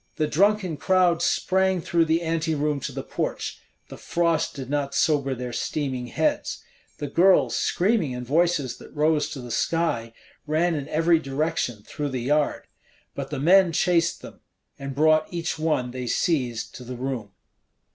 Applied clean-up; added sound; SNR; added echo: none; none; none; none.